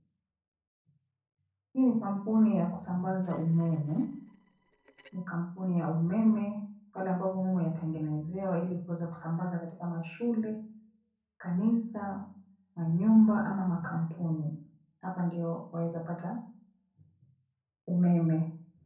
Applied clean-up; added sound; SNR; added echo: neural separator model SepFormer DNS4.